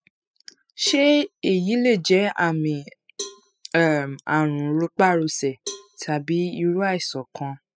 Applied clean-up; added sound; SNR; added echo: classical method spectral subtraction.